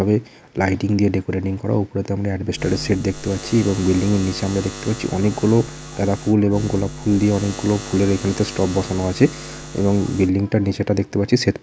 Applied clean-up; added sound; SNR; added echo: none; Buzz; 13 dB; none.